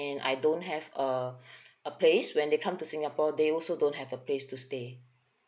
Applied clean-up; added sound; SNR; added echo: none; none; none; none.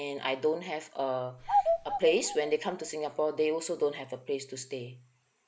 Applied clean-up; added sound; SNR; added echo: none; Bird vocalization, bird call, bird song; 2 dB; none.